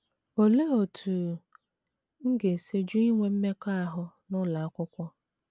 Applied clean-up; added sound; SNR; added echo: none; none; none; none.